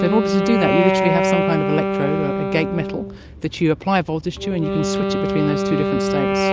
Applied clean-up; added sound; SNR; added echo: none; Wind instrument, woodwind instrument; -1 dB; none.